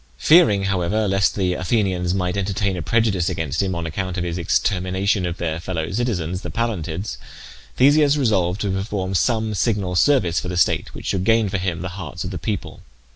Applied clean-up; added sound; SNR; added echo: none; none; none; none.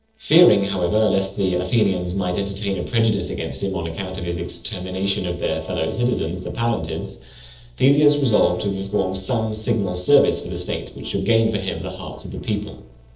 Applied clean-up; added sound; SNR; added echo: neural separator model SepFormer DNS4.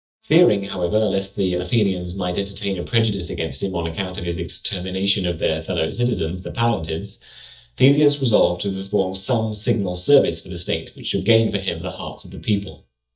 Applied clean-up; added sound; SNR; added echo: neural mask model DeepFilterNet 3.